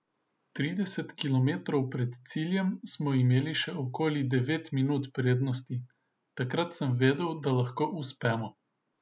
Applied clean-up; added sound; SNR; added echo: none; none; none; none.